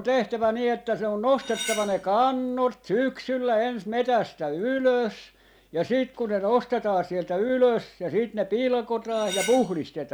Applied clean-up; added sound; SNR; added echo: none; Cutlery, silverware; 10 dB; none.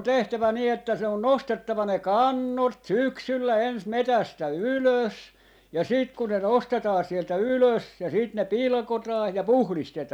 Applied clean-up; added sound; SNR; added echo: none; none; none; none.